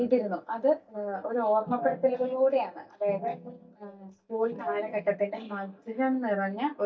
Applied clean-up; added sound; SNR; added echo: neural mask model DeepFilterNet 3.